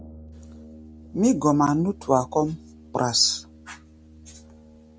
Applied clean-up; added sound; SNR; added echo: none; Brass instrument; 20 dB; none.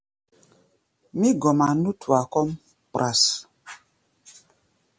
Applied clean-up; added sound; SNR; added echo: none; none; none; none.